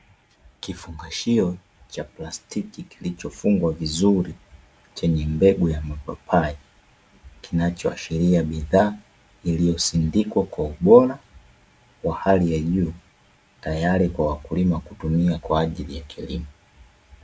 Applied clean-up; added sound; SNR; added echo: none; none; none; none.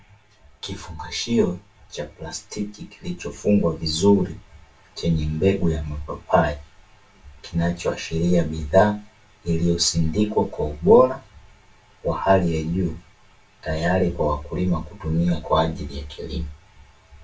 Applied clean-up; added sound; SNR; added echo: none; none; none; reverberation time 0.2 s.